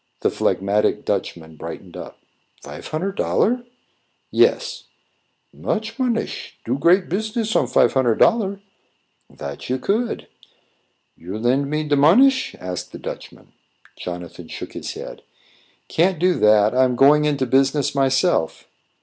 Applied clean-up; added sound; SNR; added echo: none; none; none; none.